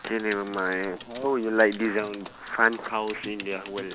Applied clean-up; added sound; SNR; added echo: none; Typing; 18 dB; none.